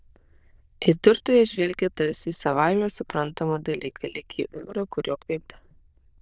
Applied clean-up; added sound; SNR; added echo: neural diffusion model UNIVERSE++.